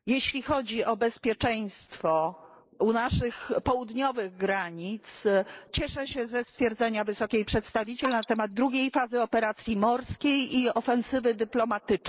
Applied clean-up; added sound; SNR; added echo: neural mask model Resemble Enhance denoiser.